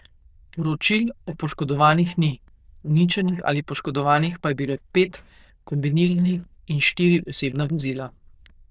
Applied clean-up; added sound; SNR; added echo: neural diffusion model UNIVERSE++.